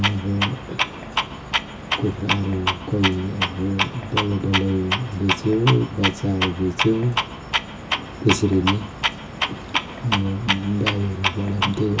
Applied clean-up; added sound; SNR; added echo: none; Clock; 3 dB; reverberation time 0.2 s.